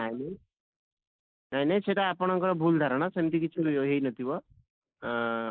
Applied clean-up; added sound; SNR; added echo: neural mask model Resemble Enhance denoiser.